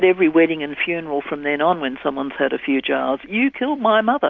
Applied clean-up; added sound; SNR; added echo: none; none; none; none.